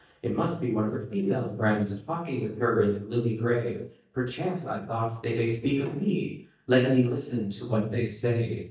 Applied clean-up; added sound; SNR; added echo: neural mask model DeepFilterNet 3.